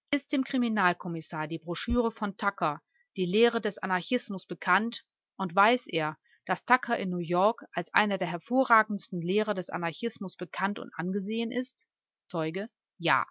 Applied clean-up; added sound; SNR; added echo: none; none; none; none.